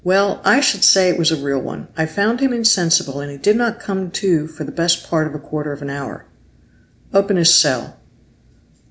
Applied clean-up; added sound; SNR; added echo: none; none; none; none.